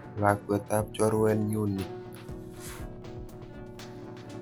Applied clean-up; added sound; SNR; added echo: none; Keyboard (musical); 10 dB; none.